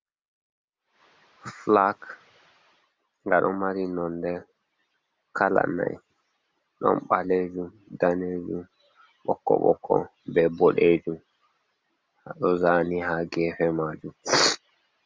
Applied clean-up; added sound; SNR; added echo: none; none; none; none.